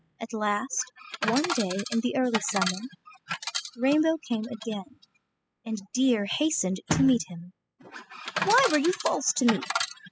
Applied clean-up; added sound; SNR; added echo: classical method spectral subtraction.